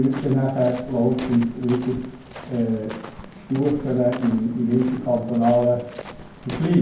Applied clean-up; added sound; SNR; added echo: none; Walk, footsteps; 17 dB; reverberation time 0.9 s.